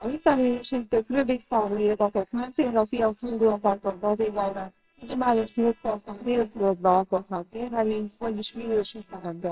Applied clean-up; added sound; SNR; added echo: neural separator model SepFormer WHAMR!.